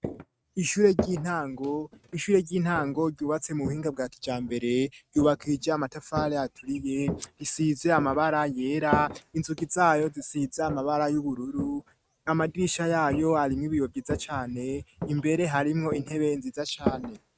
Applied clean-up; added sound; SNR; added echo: neural mask model RNNoise.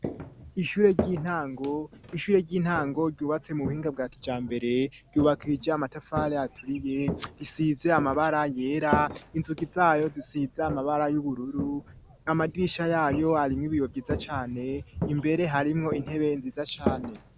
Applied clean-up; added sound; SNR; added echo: none; Walk, footsteps; 10 dB; none.